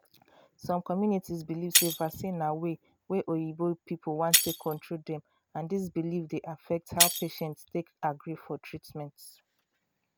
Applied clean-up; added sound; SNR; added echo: none; Shatter; -1 dB; none.